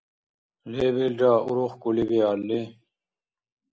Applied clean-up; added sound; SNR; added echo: none; none; none; none.